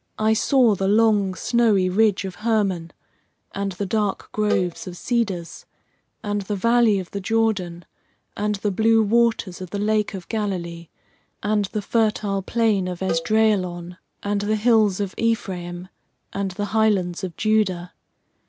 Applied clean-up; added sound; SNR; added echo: none; Cowbell; 14 dB; none.